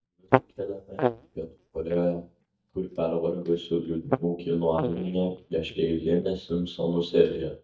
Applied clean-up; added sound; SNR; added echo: neural mask model DeepFilterNet 3.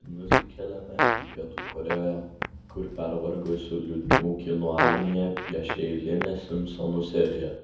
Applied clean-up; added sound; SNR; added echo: none; Fart; 0 dB; reverberation time 0.7 s.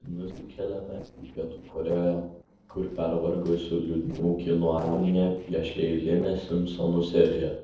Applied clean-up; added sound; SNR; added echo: neural separator model SepFormer DNS4.